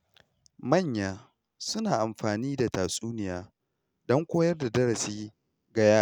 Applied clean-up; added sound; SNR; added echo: none; none; none; none.